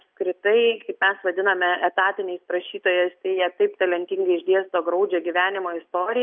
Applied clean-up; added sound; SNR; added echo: none; none; none; none.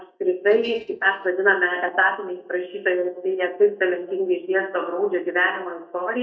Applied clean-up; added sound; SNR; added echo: neural mask model DeepFilterNet 3.